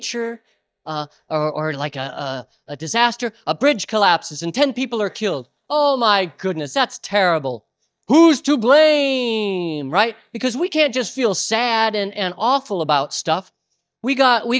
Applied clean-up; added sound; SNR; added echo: neural mask model DeepFilterNet 3.